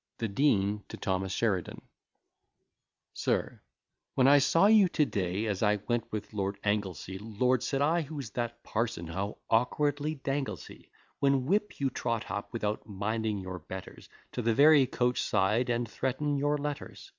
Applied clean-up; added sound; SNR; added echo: none; none; none; none.